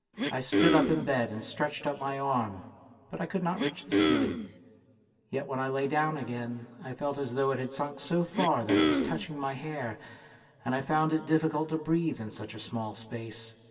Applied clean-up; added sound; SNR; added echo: none; Cough; -4 dB; reverberation time 2.2 s.